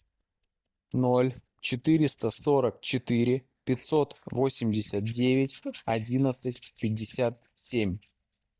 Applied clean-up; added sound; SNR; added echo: neural mask model DeepFilterNet 3.